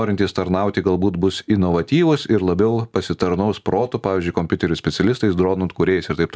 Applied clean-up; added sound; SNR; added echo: none; none; none; none.